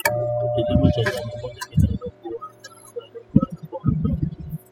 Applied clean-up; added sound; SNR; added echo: classical method spectral subtraction.